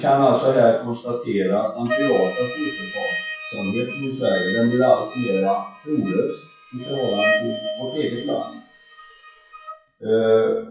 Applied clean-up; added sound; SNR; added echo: classical method WPE with log-MMSE.